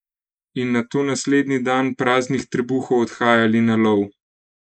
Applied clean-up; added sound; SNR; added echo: neural mask model Resemble Enhance denoiser.